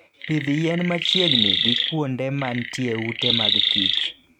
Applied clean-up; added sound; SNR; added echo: neural mask model RNNoise.